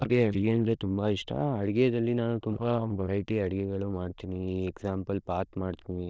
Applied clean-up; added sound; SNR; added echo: neural diffusion model UNIVERSE++.